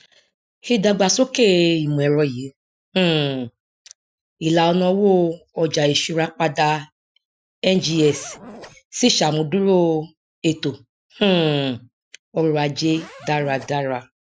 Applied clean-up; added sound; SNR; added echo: classical method Wiener filter.